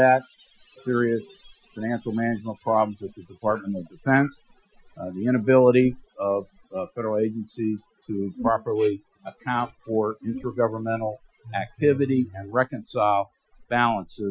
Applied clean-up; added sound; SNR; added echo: classical method Wiener filter.